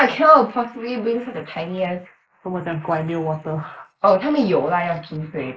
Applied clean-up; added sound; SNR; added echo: neural mask model Resemble Enhance denoiser.